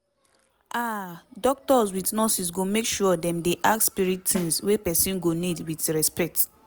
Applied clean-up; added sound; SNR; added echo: none; Snare drum; 17 dB; none.